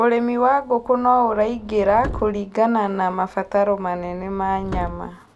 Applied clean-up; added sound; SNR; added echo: none; Subway, metro, underground; 15 dB; none.